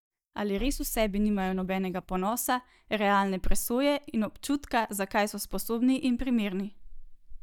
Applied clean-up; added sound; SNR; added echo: neural mask model DeepFilterNet 3.